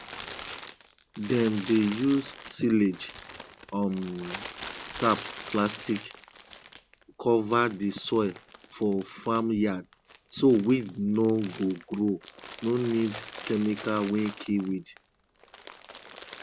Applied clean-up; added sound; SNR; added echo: none; Crumpling, crinkling; 12 dB; none.